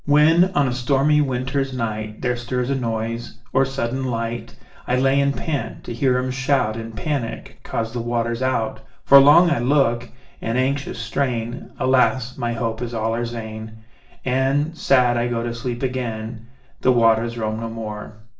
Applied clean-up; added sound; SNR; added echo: none; none; none; reverberation time 0.4 s.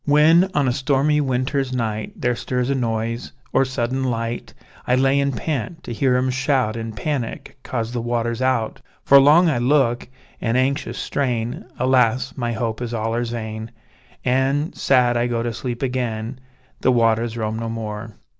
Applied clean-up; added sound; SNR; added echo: none; none; none; none.